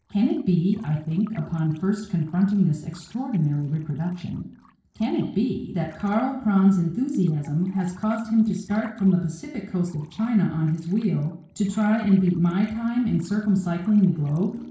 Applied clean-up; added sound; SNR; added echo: neural separator model SepFormer DNS4.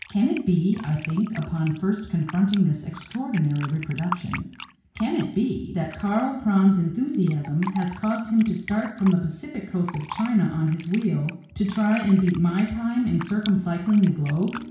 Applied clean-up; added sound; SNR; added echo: none; Fill (with liquid); 18 dB; reverberation time 0.6 s.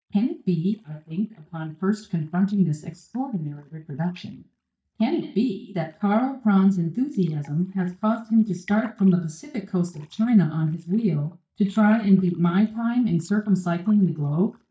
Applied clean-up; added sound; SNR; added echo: neural mask model DeepFilterNet 3.